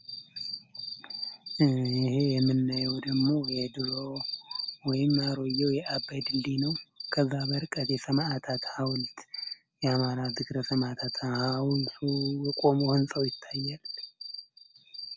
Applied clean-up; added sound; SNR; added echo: none; none; none; none.